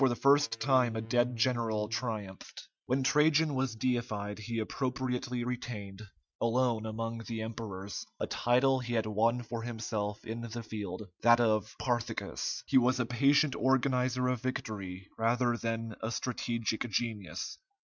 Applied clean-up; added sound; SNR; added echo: neural mask model RNNoise.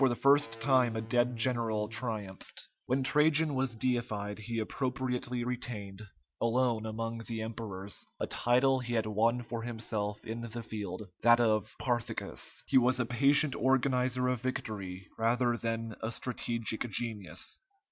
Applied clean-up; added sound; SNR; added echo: none; Electric guitar / Bass guitar; 15 dB; none.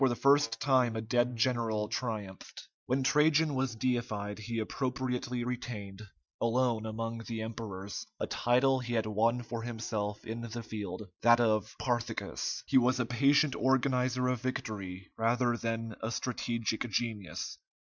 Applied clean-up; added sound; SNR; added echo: neural mask model DeepFilterNet 3.